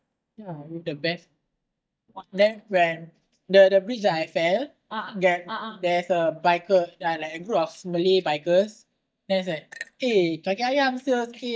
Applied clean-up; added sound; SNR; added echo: neural mask model DeepFilterNet 3.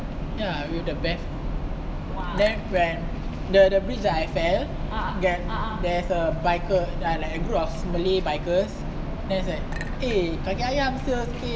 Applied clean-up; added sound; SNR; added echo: none; Chink, clink; 20 dB; none.